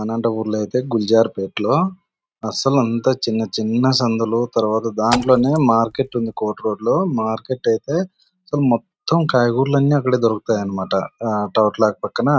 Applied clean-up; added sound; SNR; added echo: neural mask model RNNoise.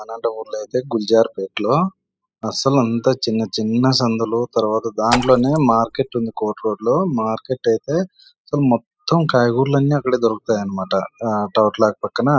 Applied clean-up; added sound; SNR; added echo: classical method spectral subtraction.